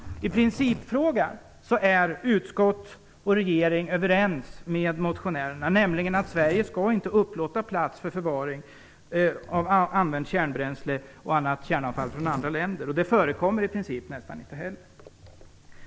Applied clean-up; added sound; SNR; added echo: none; Zipper (clothing); 19 dB; none.